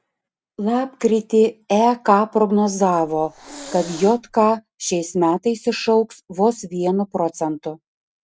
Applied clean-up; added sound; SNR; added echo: none; Hiss; 17 dB; none.